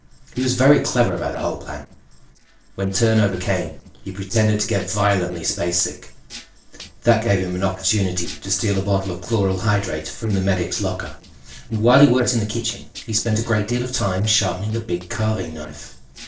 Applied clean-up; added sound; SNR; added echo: neural separator model SepFormer DNS4.